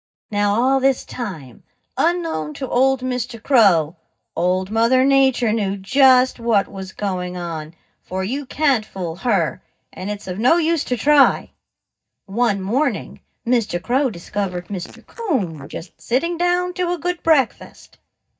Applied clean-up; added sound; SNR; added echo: neural mask model DeepFilterNet 3.